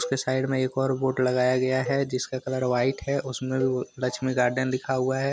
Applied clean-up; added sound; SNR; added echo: none; Cowbell; 18 dB; none.